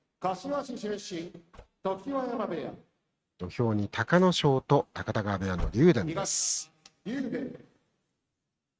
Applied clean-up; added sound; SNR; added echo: neural mask model RNNoise.